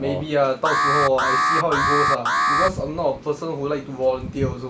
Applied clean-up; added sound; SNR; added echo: none; Alarm; -2 dB; none.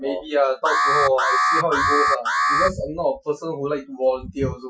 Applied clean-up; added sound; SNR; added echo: classical method Wiener filter.